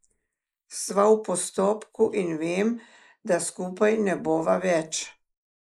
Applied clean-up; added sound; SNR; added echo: neural mask model Resemble Enhance denoiser.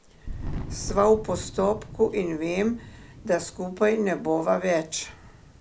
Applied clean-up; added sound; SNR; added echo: none; Thunder; 12 dB; none.